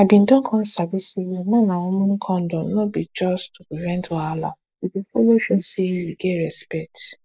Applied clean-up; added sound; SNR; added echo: neural mask model Resemble Enhance denoiser.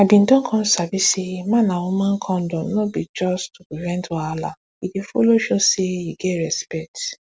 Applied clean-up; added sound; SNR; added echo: none; none; none; none.